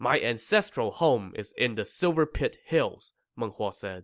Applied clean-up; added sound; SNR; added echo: none; none; none; none.